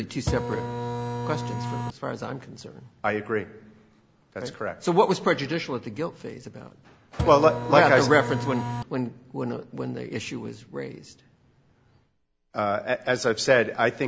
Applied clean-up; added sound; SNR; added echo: none; Printer; 3 dB; none.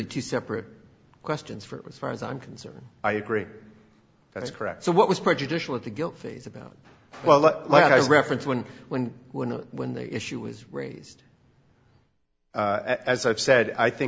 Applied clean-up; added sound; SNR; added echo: none; none; none; none.